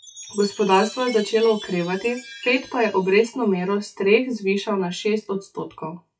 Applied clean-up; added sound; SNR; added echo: classical method WPE with log-MMSE.